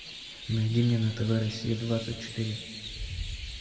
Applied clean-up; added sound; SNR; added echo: none; Chirp, tweet; 13 dB; reverberation time 1.9 s.